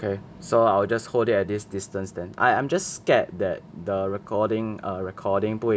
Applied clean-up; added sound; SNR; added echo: none; none; none; none.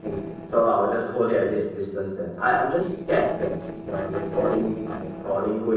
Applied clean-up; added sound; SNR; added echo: neural separator model SepFormer DNS4.